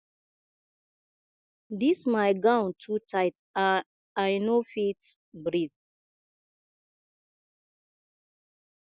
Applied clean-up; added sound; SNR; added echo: none; none; none; none.